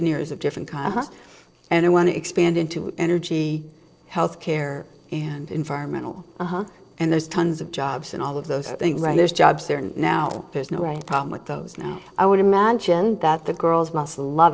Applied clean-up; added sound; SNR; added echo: neural separator model SepFormer DNS4.